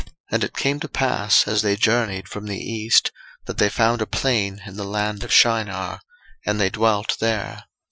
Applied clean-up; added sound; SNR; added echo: classical method Wiener filter.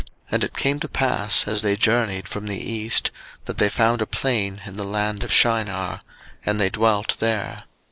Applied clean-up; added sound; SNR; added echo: neural mask model Resemble Enhance denoiser.